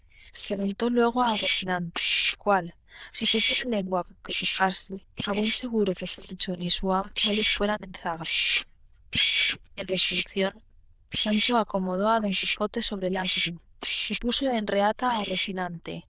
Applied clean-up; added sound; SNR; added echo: neural diffusion model UNIVERSE++.